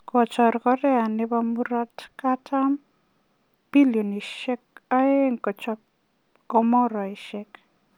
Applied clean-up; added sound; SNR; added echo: none; none; none; none.